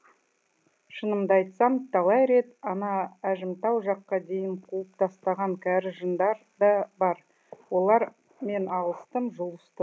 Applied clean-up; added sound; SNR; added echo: none; none; none; none.